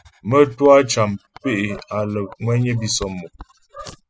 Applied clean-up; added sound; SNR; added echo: classical method spectral subtraction.